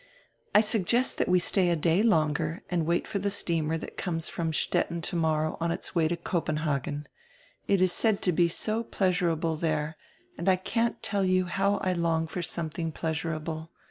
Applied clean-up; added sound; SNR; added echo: none; none; none; none.